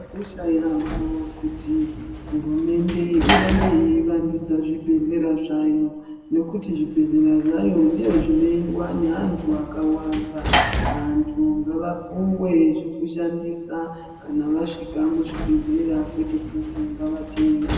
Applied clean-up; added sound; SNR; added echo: none; Sliding door / Slam; 8 dB; reverberation time 1.1 s.